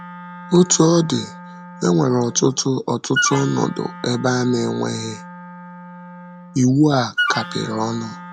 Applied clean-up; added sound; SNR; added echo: none; Wind instrument, woodwind instrument; 11 dB; none.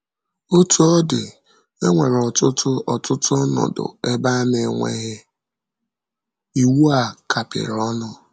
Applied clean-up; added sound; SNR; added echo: none; none; none; none.